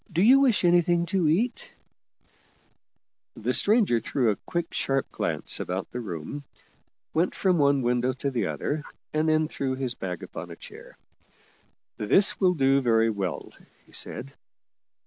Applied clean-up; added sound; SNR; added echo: none; none; none; none.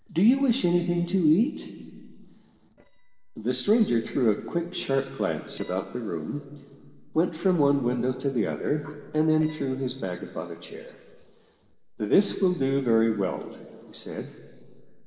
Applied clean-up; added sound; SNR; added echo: neural separator model SepFormer DNS4.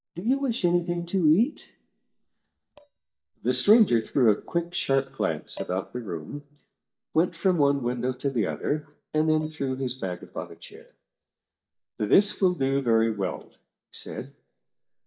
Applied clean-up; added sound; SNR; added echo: neural mask model DeepFilterNet 3.